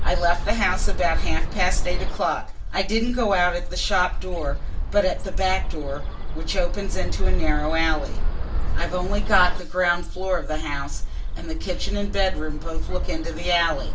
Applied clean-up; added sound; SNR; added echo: none; Bird; -1 dB; reverberation time 0.3 s.